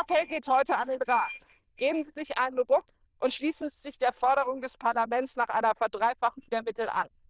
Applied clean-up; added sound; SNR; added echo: neural diffusion model UNIVERSE++.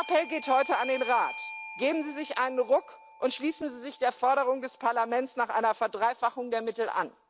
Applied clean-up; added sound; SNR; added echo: none; Bell / Doorbell; 16 dB; none.